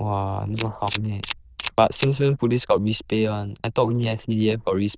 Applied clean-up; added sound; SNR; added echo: neural diffusion model UNIVERSE++.